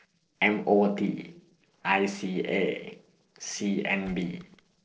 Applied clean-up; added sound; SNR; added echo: neural separator model SepFormer DNS4.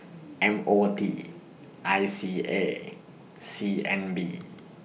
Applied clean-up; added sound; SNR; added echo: none; none; none; none.